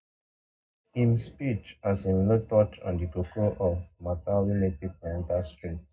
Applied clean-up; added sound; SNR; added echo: none; none; none; reverberation time 0.3 s.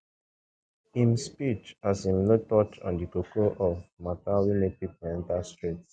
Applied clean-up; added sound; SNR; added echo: none; none; none; none.